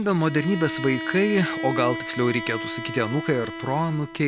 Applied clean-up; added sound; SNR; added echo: none; Bowed string instrument; 8 dB; none.